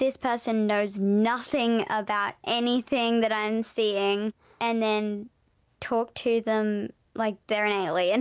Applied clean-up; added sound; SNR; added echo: none; none; none; none.